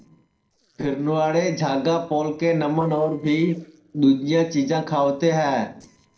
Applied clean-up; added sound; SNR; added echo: neural separator model SepFormer DNS4.